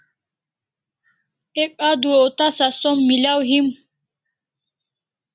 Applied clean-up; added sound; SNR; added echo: none; none; none; none.